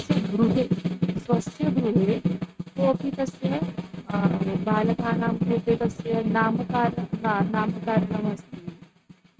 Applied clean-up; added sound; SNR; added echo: neural mask model RNNoise.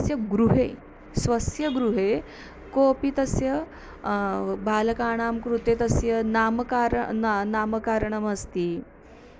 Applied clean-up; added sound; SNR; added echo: none; none; none; none.